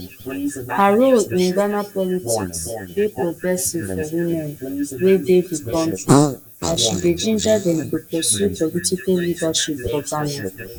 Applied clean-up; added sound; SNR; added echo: neural mask model Resemble Enhance denoiser.